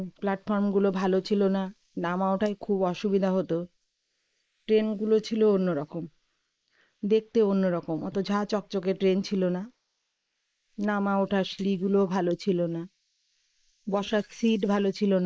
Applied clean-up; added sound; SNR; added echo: neural mask model Resemble Enhance denoiser.